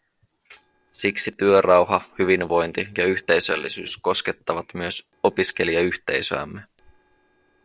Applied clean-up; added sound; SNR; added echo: neural separator model SepFormer DNS4.